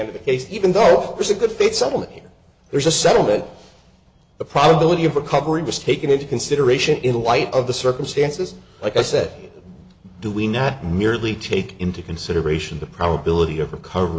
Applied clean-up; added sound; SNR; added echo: none; none; none; none.